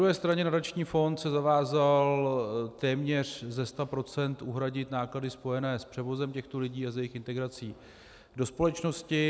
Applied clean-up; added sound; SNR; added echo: none; none; none; none.